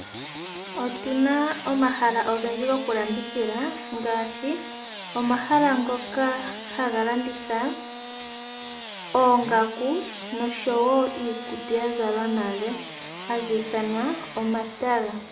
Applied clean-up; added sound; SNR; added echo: none; Engine starting / Sawing; 11 dB; reverberation time 0.6 s.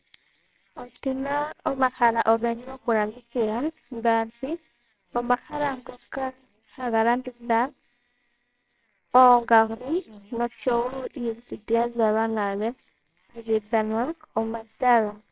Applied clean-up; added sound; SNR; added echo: neural separator model SepFormer WHAMR!.